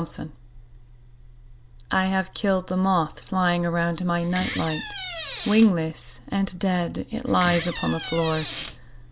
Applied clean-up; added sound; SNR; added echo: none; Door; 9 dB; none.